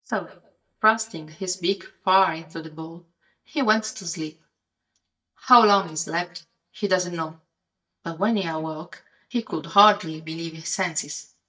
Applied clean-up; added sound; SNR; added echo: neural mask model DeepFilterNet 3.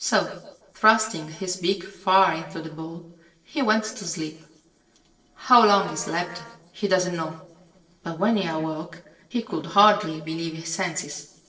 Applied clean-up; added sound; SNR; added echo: neural separator model SepFormer DNS4.